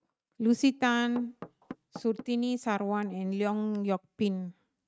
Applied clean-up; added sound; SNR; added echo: neural mask model RNNoise.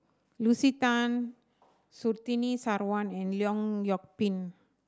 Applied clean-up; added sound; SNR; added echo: none; none; none; none.